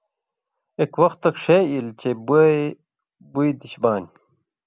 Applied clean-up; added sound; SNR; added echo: none; none; none; none.